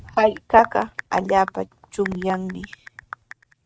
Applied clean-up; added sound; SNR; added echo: neural mask model RNNoise.